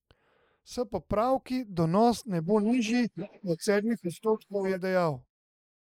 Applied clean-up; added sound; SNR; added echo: neural mask model Resemble Enhance denoiser.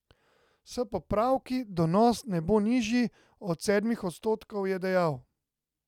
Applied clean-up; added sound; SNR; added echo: none; none; none; none.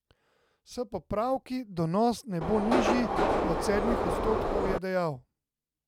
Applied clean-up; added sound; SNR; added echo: none; Subway, metro, underground; -3 dB; none.